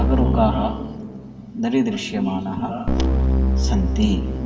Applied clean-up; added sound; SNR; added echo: none; Keyboard (musical); -2 dB; reverberation time 2.3 s.